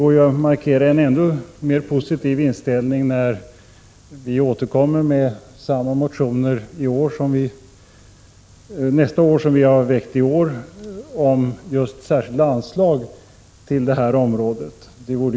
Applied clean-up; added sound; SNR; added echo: none; none; none; none.